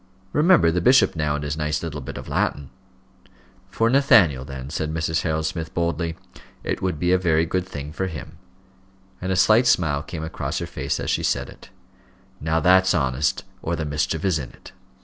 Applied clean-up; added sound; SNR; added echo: none; none; none; none.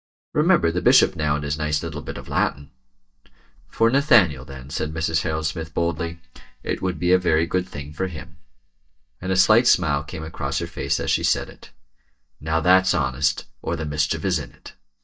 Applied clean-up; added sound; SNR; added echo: neural mask model DeepFilterNet 3.